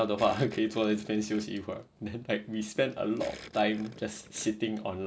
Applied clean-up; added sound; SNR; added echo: none; Gurgling; 19 dB; none.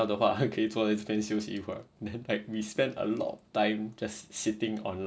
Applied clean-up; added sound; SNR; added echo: none; none; none; none.